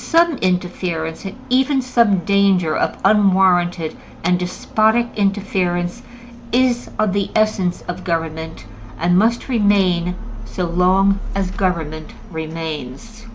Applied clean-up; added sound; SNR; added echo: none; none; none; none.